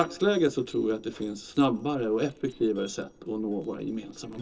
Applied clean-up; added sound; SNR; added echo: neural separator model SepFormer DNS4.